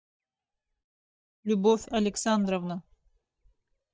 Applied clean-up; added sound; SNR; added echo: neural mask model DeepFilterNet 3.